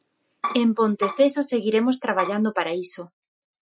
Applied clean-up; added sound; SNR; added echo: classical method Wiener filter.